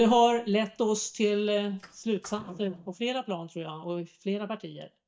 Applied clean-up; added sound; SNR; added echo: neural mask model DeepFilterNet 3.